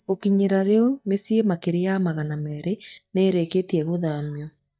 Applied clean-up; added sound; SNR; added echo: neural mask model DeepFilterNet 3.